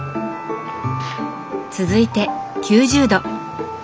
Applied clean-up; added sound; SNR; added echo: none; Organ; 16 dB; none.